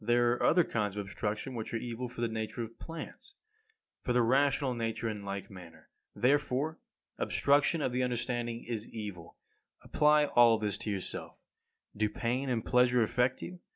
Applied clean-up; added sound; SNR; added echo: none; none; none; none.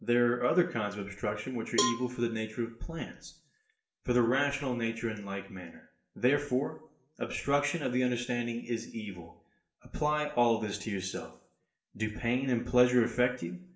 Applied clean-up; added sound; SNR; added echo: none; Cowbell; 6 dB; reverberation time 0.5 s.